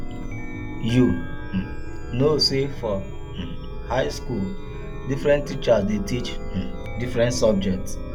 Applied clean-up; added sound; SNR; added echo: none; Chime; 5 dB; none.